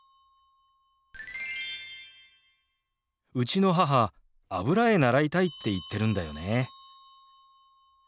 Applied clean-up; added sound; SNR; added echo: none; Bell; 17 dB; none.